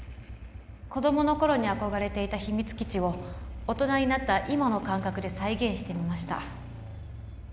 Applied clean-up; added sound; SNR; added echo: none; Engine starting / Motorcycle; 10 dB; none.